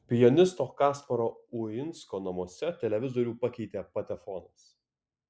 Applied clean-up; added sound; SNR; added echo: none; none; none; none.